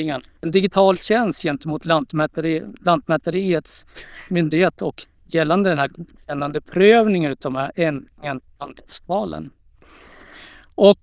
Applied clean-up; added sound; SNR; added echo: neural diffusion model UNIVERSE++.